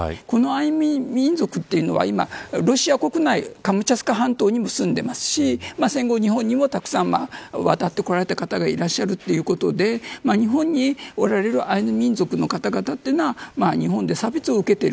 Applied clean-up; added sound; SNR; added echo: none; none; none; none.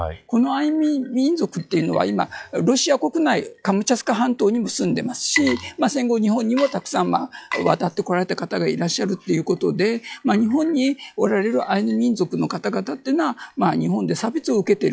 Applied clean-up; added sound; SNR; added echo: classical method log-MMSE.